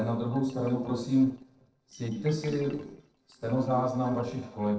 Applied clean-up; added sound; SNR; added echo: neural separator model SepFormer DNS4.